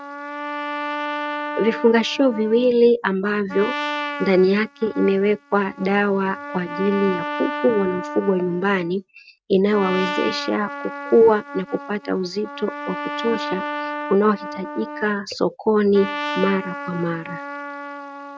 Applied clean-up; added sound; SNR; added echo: neural mask model RNNoise.